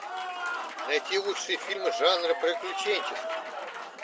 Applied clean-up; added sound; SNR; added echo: none; Applause; 4 dB; none.